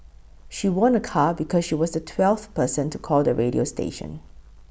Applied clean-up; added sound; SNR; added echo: none; none; none; none.